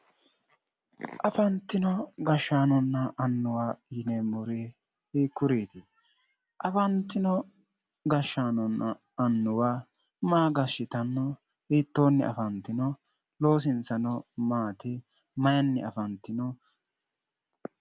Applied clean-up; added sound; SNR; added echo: none; none; none; none.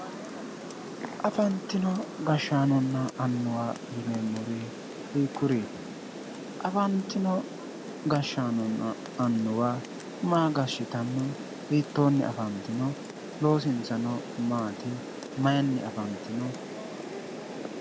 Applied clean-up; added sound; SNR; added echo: none; Rain; 10 dB; none.